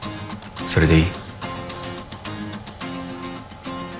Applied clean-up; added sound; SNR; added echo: none; Bowed string instrument + Domestic sounds, home sounds; 19 dB; none.